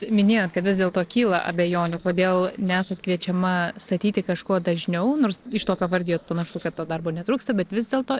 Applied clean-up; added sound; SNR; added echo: neural separator model SepFormer DNS4.